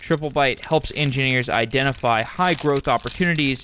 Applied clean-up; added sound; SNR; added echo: none; Keys jangling; 11 dB; none.